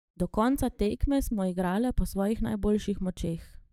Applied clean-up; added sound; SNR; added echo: neural mask model DeepFilterNet 3.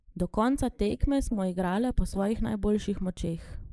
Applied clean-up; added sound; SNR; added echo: neural mask model Resemble Enhance denoiser.